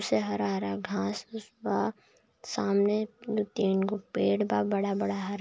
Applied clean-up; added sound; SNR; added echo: none; none; none; none.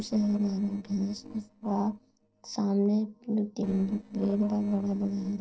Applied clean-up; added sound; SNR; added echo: neural separator model SepFormer DNS4.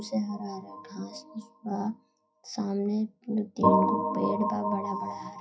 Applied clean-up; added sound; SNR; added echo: classical method WPE with log-MMSE.